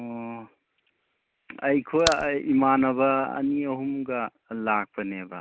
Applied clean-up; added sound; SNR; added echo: none; Crack; 4 dB; none.